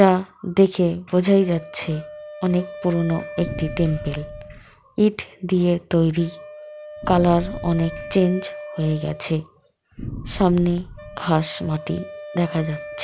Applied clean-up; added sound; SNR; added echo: none; Boom + Wind instrument, woodwind instrument; 14 dB; none.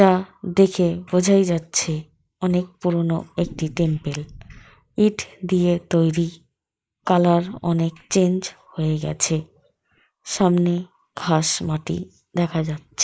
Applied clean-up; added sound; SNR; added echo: neural mask model Resemble Enhance denoiser.